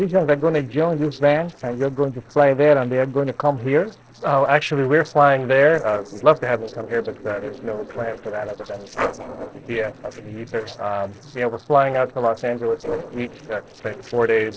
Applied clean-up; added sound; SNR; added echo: neural separator model SepFormer DNS4.